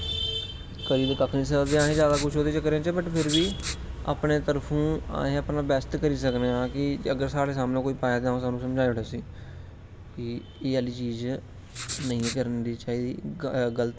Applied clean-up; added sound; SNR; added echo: none; Writing; 10 dB; reverberation time 0.4 s.